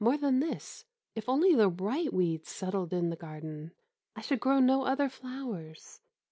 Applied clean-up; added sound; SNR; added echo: none; none; none; none.